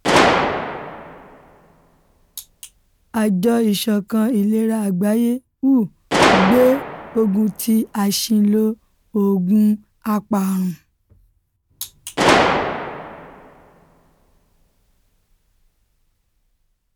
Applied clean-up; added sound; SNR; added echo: none; Gunshot, gunfire; 4 dB; none.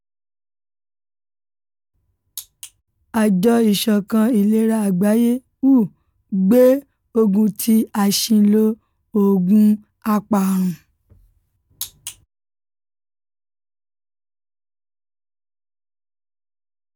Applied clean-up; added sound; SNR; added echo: none; none; none; none.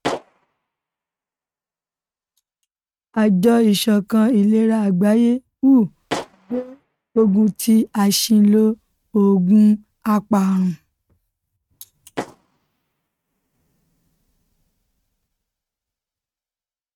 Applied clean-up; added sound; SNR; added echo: neural mask model RNNoise.